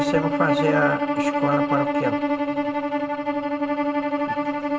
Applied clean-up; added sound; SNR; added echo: none; Bowed string instrument; -5 dB; reverberation time 1.6 s.